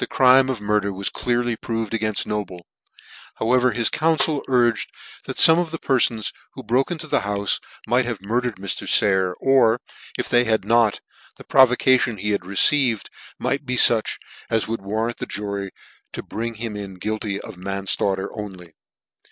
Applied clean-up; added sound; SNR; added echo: neural separator model SepFormer DNS4.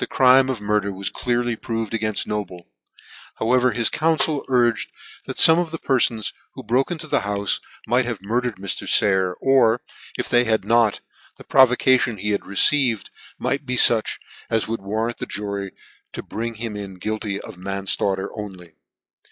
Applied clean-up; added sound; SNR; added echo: classical method log-MMSE.